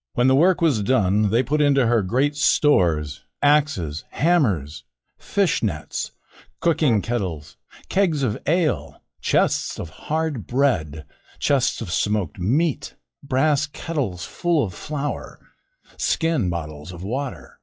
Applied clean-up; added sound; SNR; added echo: classical method log-MMSE.